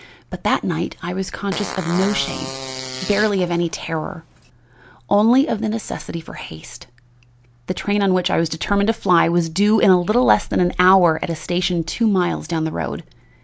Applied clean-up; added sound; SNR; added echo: none; Fart; 11 dB; none.